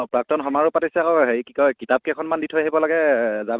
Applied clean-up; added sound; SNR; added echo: none; none; none; none.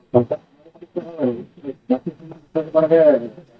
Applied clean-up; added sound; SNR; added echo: neural mask model DeepFilterNet 3.